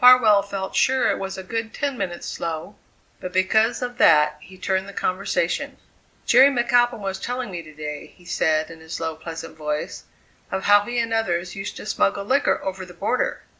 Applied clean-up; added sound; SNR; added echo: none; none; none; none.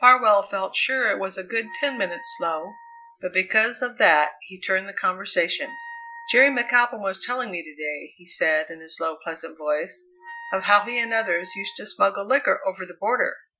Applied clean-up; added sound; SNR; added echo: classical method Wiener filter.